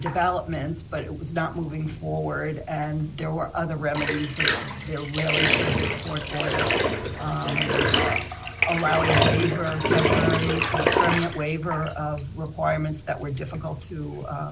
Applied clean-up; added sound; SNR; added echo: none; Bathtub (filling or washing); -2 dB; none.